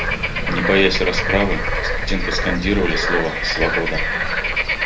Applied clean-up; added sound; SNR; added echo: none; Bird / Frog; -1 dB; reverberation time 0.3 s.